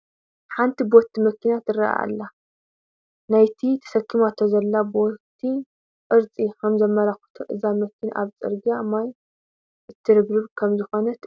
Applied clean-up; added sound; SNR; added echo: none; none; none; none.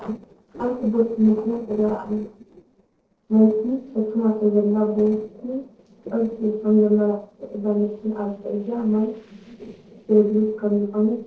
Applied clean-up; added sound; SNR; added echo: neural separator model SepFormer DNS4.